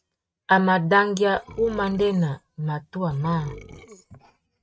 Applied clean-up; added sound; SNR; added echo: neural mask model RNNoise.